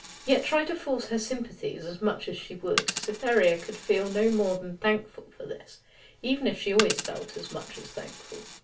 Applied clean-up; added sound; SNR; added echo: none; Coin (dropping); 10 dB; reverberation time 0.2 s.